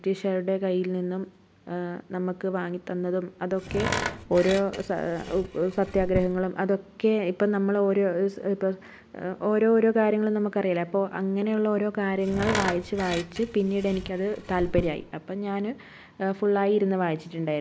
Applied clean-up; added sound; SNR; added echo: none; Tools; 8 dB; none.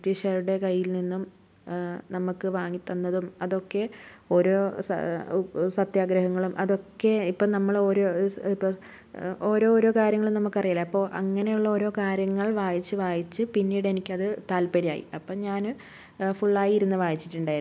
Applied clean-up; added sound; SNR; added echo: none; none; none; none.